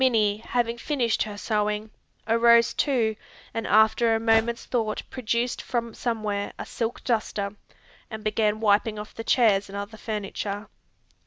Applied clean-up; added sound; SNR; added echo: none; Dog; 12 dB; none.